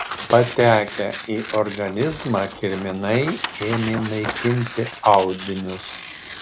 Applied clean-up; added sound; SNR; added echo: none; Tearing; 9 dB; none.